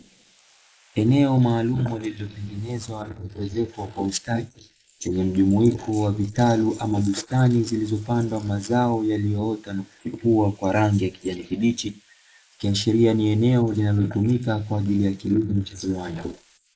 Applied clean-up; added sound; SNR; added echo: neural mask model Resemble Enhance denoiser.